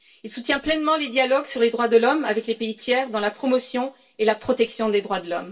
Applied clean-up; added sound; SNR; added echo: none; none; none; reverberation time 0.2 s.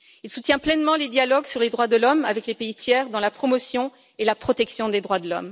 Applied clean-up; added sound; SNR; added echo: none; none; none; none.